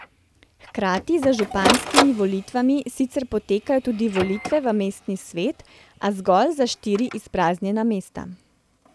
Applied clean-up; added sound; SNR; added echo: none; Printer; 7 dB; none.